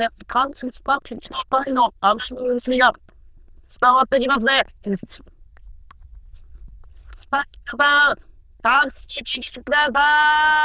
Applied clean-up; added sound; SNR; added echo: neural diffusion model UNIVERSE++.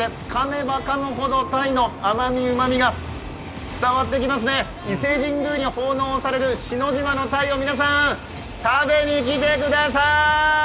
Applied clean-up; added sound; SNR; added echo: none; Motorcycle; 16 dB; none.